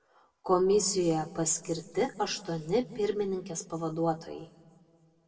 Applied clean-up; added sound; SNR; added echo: none; none; none; reverberation time 1.3 s.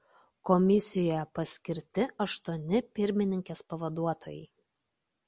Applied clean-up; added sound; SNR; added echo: none; none; none; none.